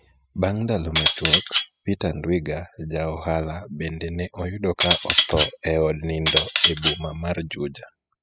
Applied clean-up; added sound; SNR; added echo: classical method spectral subtraction.